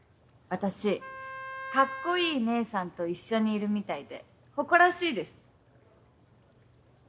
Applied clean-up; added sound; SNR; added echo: none; Wind instrument, woodwind instrument; 10 dB; none.